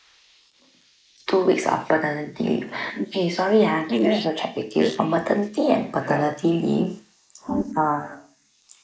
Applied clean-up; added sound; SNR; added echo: neural mask model Resemble Enhance denoiser.